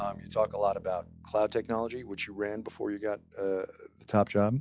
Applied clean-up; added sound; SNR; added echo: classical method log-MMSE.